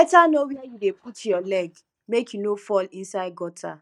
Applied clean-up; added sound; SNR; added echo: neural mask model DeepFilterNet 3.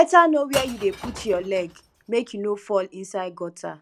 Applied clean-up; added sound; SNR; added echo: none; Shatter / Crushing; 16 dB; none.